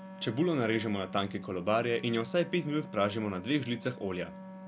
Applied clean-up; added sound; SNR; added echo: none; Wind instrument, woodwind instrument; 14 dB; none.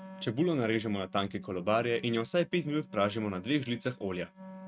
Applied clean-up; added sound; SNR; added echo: neural mask model RNNoise.